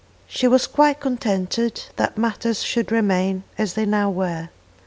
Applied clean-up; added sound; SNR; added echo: none; none; none; none.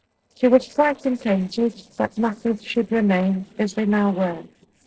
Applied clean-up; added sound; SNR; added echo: neural separator model SepFormer DNS4.